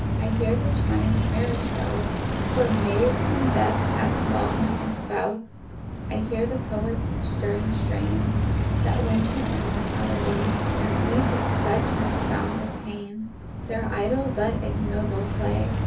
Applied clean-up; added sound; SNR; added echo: none; Bicycle; -4 dB; reverberation time 0.3 s.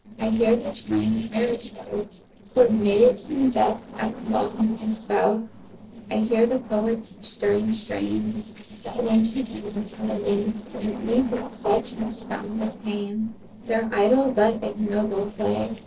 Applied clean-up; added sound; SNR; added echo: neural separator model SepFormer DNS4.